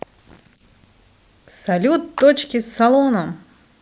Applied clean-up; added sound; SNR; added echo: neural mask model Resemble Enhance denoiser.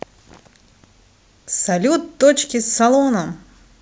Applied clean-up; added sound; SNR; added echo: none; none; none; none.